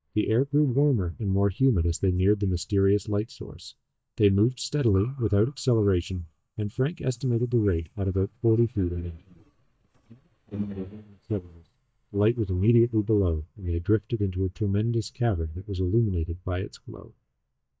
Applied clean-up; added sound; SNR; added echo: neural mask model DeepFilterNet 3.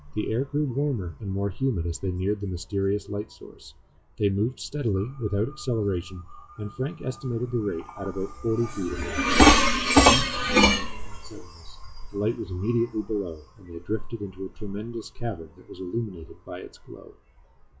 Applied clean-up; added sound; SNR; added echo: classical method WPE with log-MMSE.